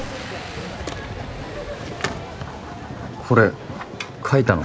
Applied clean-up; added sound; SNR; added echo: none; Boom; 14 dB; none.